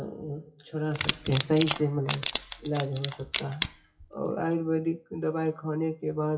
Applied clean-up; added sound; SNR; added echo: classical method WPE with log-MMSE.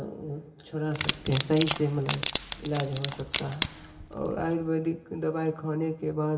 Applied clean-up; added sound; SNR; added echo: none; Wood; 5 dB; reverberation time 0.6 s.